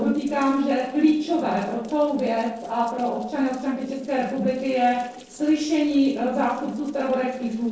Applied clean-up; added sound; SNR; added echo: neural separator model SepFormer DNS4.